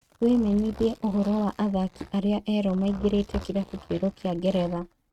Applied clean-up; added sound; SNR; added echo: neural mask model RNNoise.